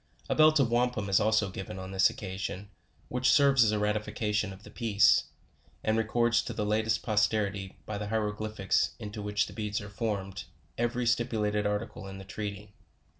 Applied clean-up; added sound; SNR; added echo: none; none; none; none.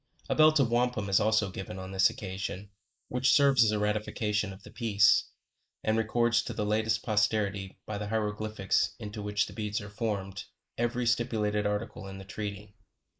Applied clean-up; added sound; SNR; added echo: neural mask model Resemble Enhance denoiser.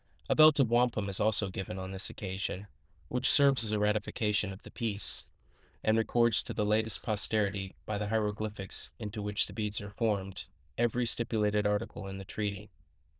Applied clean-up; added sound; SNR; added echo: neural diffusion model UNIVERSE++.